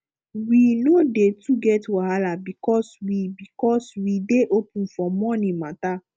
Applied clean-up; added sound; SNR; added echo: none; none; none; none.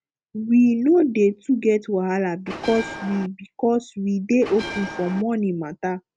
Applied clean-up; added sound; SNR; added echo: none; Bell; 11 dB; none.